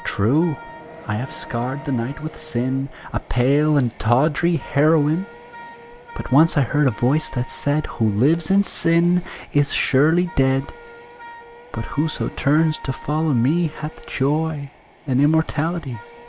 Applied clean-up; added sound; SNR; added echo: none; Train + Wind instrument, woodwind instrument; 20 dB; none.